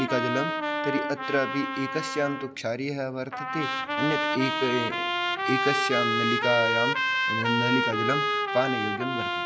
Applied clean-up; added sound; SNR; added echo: none; Trumpet; -1 dB; none.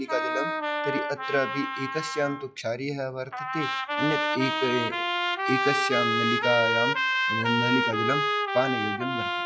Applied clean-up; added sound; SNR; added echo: classical method log-MMSE.